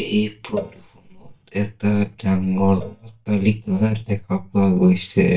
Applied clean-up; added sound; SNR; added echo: neural mask model DeepFilterNet 3.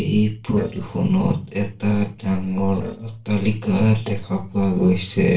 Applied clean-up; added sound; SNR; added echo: neural separator model SepFormer DNS4.